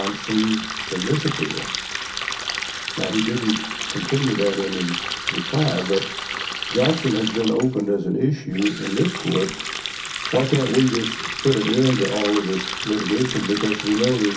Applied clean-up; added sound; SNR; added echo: none; Water tap, faucet; 6 dB; reverberation time 0.3 s.